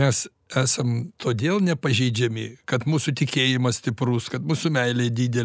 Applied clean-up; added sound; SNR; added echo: none; none; none; none.